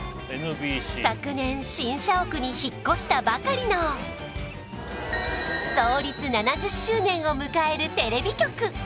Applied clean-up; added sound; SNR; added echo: none; none; none; none.